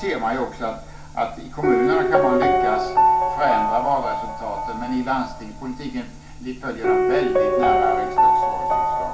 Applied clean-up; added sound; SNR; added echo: none; Piano; -4 dB; reverberation time 0.4 s.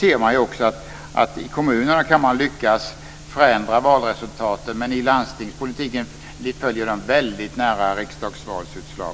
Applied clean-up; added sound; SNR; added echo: none; none; none; none.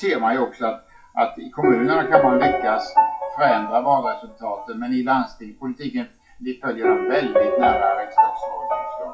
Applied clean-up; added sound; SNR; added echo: classical method WPE with log-MMSE.